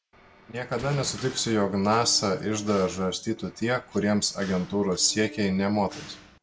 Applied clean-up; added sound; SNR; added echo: none; Gunshot, gunfire + Mechanisms; 18 dB; none.